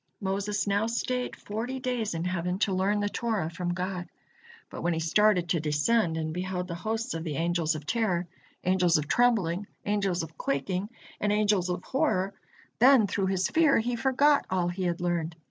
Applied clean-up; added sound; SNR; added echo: none; none; none; none.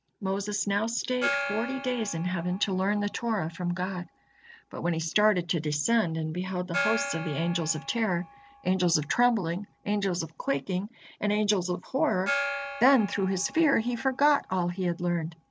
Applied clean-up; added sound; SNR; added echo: none; Gong; 11 dB; none.